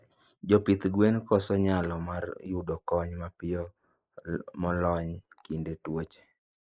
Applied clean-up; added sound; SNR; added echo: neural mask model Resemble Enhance denoiser.